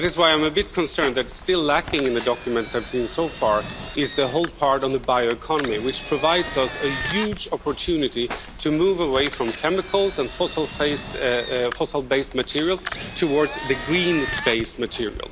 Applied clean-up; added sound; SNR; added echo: none; Engine; 4 dB; none.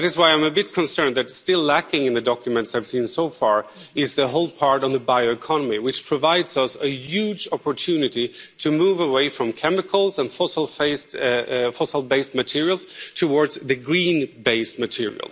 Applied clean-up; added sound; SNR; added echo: none; none; none; none.